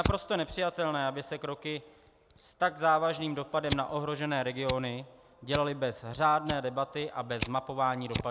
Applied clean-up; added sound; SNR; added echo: none; Fire; 8 dB; none.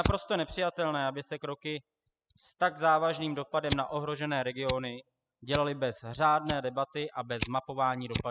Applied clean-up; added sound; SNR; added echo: classical method spectral subtraction.